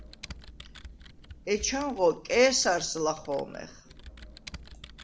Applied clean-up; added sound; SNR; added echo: none; Computer keyboard; 16 dB; none.